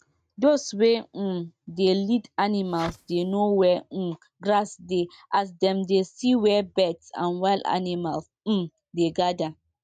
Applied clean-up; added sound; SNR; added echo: neural mask model RNNoise.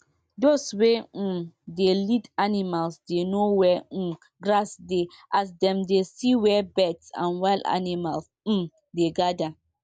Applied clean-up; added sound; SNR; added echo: none; none; none; none.